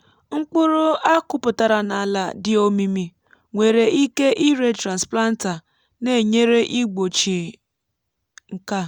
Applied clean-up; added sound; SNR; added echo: none; none; none; none.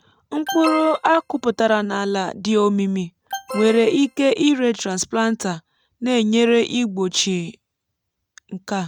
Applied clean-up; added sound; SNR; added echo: neural mask model RNNoise.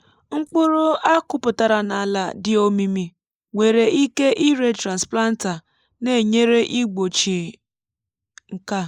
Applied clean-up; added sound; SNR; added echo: neural mask model Resemble Enhance denoiser.